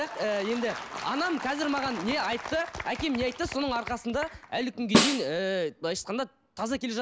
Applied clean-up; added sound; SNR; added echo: none; Snare drum; -2 dB; none.